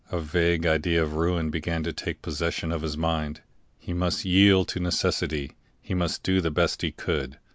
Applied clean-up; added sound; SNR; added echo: none; none; none; none.